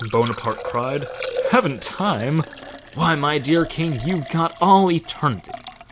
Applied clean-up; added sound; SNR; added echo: none; Liquid; 12 dB; none.